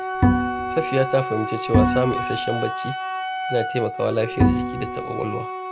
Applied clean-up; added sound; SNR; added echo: none; Bowed string instrument + Wind instrument, woodwind instrument; -2 dB; none.